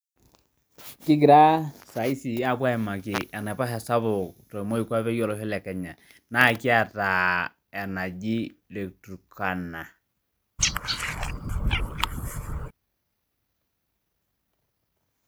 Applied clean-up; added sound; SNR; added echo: none; Frog; 1 dB; none.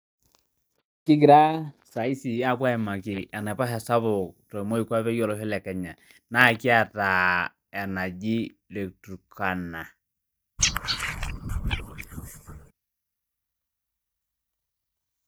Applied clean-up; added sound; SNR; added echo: neural mask model DeepFilterNet 3.